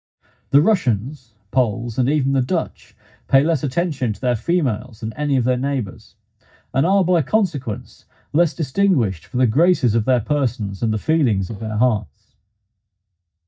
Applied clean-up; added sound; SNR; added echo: neural mask model DeepFilterNet 3.